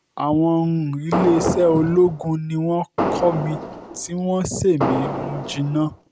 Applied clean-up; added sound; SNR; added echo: none; Fireworks; 5 dB; none.